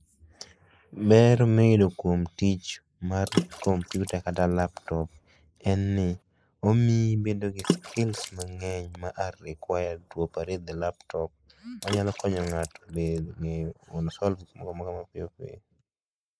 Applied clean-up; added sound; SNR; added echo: neural mask model Resemble Enhance denoiser.